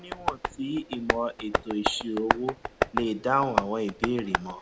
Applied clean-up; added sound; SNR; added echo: none; Tap; 1 dB; none.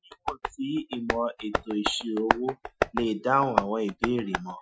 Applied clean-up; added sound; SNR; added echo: classical method Wiener filter.